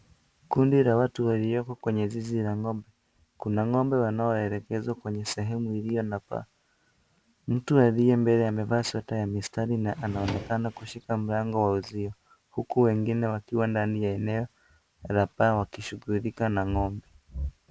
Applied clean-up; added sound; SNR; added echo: none; Drawer open or close; 12 dB; none.